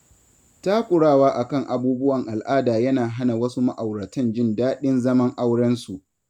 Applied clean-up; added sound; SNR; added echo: none; none; none; none.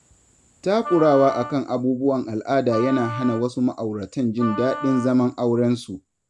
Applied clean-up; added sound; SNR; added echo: none; Wind instrument, woodwind instrument; 13 dB; none.